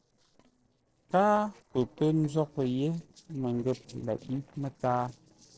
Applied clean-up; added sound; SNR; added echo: neural separator model SepFormer DNS4.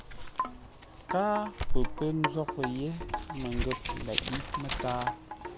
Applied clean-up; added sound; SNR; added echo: none; Wind chime + Crumpling, crinkling; -2 dB; none.